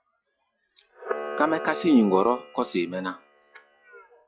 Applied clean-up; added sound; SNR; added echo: classical method log-MMSE.